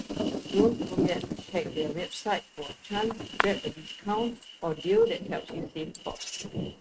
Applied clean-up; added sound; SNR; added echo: neural mask model RNNoise.